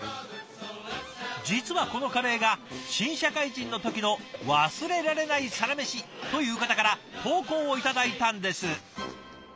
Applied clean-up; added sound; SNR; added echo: none; none; none; none.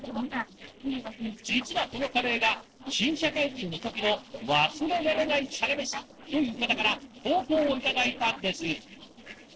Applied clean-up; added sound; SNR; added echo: neural separator model SepFormer DNS4.